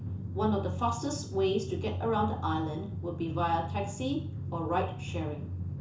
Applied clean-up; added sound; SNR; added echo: none; Drum; 4 dB; reverberation time 0.7 s.